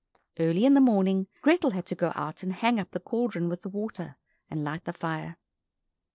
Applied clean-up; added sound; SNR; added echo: neural separator model SepFormer DNS4.